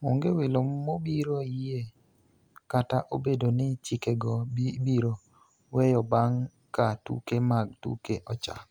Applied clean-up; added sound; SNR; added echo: none; none; none; none.